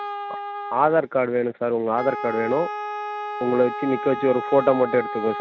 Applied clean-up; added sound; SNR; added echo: none; Wind instrument, woodwind instrument; 8 dB; none.